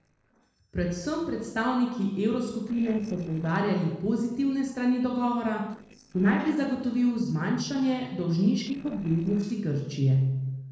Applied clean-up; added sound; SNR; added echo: neural separator model SepFormer DNS4.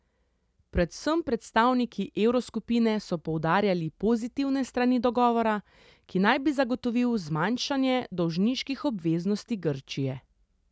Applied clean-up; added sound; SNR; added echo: none; none; none; none.